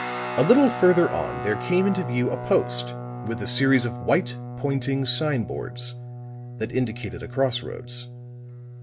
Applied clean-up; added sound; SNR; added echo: none; Guitar; 8 dB; none.